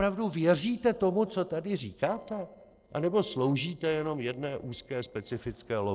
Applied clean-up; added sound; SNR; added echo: neural separator model SepFormer DNS4.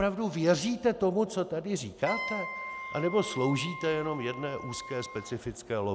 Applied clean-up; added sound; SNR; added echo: none; Wind instrument, woodwind instrument; 10 dB; none.